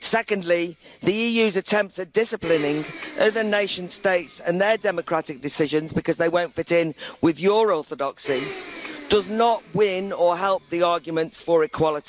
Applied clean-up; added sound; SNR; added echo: none; Domestic sounds, home sounds; 19 dB; none.